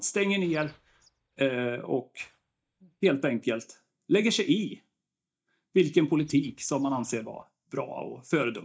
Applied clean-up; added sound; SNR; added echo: neural mask model DeepFilterNet 3.